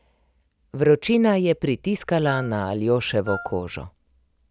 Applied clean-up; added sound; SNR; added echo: none; Wind instrument, woodwind instrument; 13 dB; none.